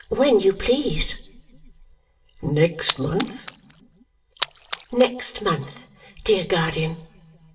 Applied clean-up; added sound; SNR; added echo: none; Splash, splatter; 8 dB; reverberation time 0.8 s.